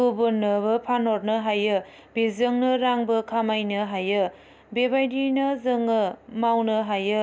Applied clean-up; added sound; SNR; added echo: none; none; none; none.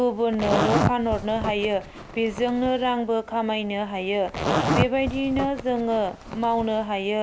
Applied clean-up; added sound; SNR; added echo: none; Zipper (clothing); 5 dB; none.